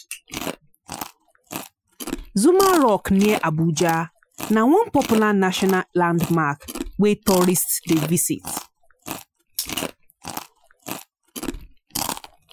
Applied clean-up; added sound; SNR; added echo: classical method Wiener filter.